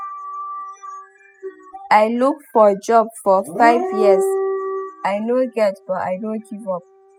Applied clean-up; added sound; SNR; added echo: classical method spectral subtraction.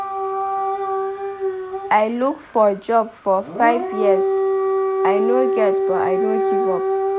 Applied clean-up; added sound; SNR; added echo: none; Siren / Dog; -1 dB; none.